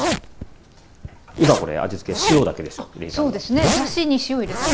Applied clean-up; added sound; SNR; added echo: none; Zipper (clothing); 4 dB; none.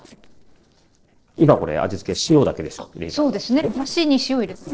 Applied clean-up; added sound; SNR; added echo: neural separator model SepFormer DNS4.